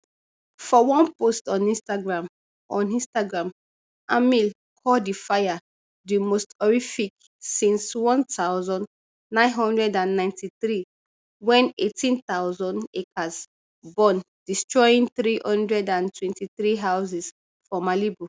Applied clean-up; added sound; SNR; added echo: none; none; none; none.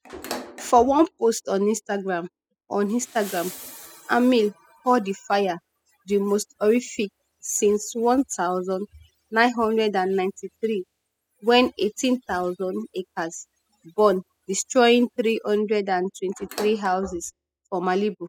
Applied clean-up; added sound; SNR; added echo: classical method spectral subtraction.